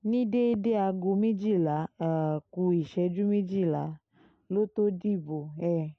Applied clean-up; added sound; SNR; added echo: none; none; none; none.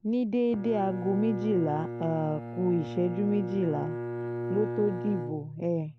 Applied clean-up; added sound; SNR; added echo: none; Bowed string instrument; 7 dB; none.